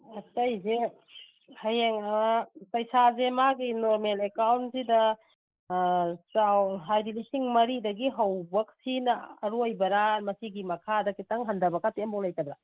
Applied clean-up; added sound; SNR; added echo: neural mask model Resemble Enhance denoiser.